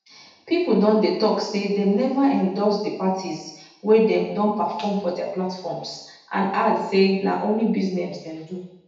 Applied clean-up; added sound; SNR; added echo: none; none; none; reverberation time 0.8 s.